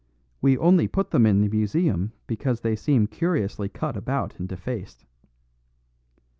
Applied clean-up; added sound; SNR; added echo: none; none; none; none.